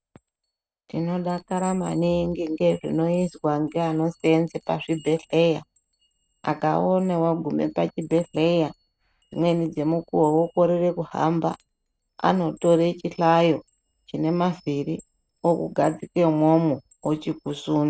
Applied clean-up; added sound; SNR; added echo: neural mask model RNNoise.